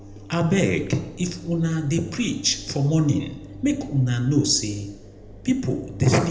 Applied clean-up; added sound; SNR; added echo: none; Engine; 18 dB; reverberation time 0.7 s.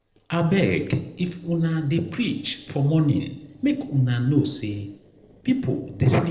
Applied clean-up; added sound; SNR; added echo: neural separator model SepFormer DNS4.